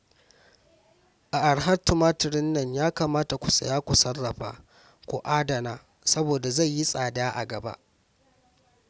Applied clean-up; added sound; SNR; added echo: none; none; none; none.